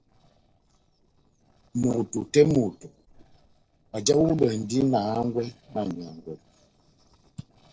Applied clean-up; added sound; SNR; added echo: neural separator model SepFormer DNS4.